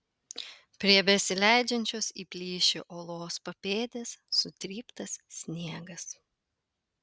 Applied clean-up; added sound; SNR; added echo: none; none; none; none.